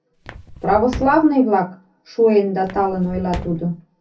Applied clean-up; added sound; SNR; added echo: none; Walk, footsteps; 14 dB; reverberation time 0.3 s.